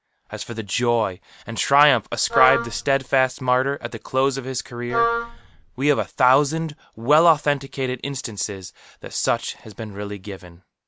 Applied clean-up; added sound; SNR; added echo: none; Wind instrument, woodwind instrument; 3 dB; none.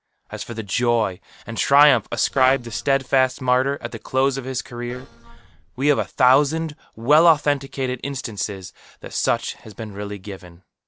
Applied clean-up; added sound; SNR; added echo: neural separator model SepFormer DNS4.